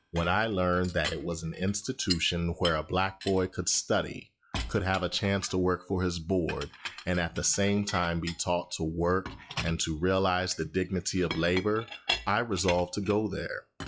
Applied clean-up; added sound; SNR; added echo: classical method log-MMSE.